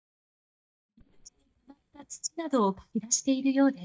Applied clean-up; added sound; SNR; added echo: neural mask model DeepFilterNet 3.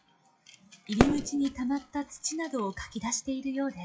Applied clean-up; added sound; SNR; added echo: classical method WPE with log-MMSE.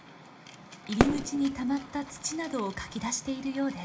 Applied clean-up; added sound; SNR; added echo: none; Fireworks; 2 dB; reverberation time 0.4 s.